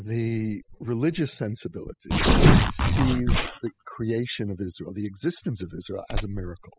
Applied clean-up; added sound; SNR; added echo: classical method spectral subtraction.